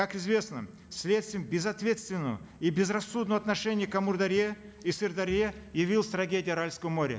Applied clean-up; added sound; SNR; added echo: none; none; none; none.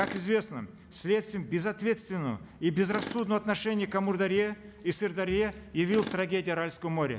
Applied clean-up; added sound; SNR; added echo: none; Tools; 16 dB; none.